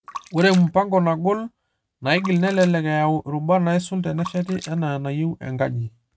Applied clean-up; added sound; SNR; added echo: neural mask model RNNoise.